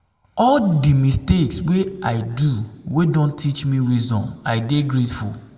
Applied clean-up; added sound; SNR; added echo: none; none; none; reverberation time 1.1 s.